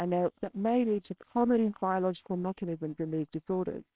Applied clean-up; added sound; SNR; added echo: neural separator model SepFormer WHAMR!.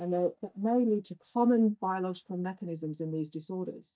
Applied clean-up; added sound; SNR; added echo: neural mask model DeepFilterNet 3.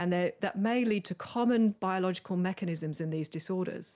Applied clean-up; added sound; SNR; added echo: none; none; none; none.